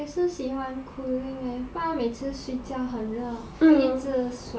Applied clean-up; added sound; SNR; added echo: none; none; none; none.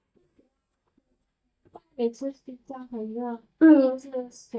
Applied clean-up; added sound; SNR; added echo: neural mask model DeepFilterNet 3.